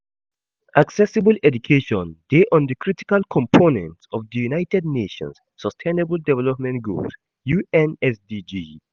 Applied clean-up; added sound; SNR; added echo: none; none; none; none.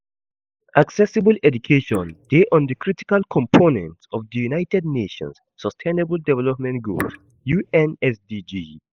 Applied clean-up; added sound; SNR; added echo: neural mask model Resemble Enhance denoiser.